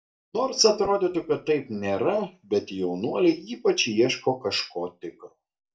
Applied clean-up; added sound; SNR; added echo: neural mask model DeepFilterNet 3.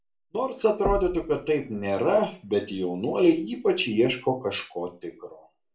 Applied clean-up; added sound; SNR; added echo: none; Knock; 12 dB; reverberation time 0.3 s.